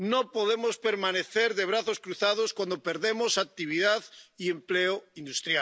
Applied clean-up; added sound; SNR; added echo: none; none; none; none.